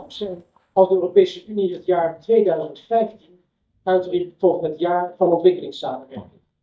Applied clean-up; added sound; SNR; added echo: neural mask model DeepFilterNet 3.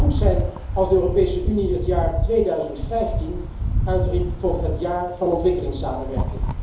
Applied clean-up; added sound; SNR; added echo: none; Rattle; 0 dB; reverberation time 2.8 s.